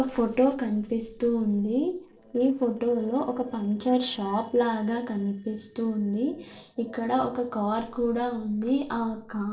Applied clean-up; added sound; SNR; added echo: neural separator model SepFormer DNS4.